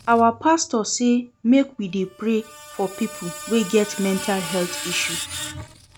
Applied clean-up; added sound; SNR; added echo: none; Screech; 12 dB; none.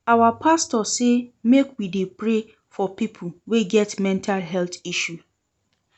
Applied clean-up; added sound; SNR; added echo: none; none; none; none.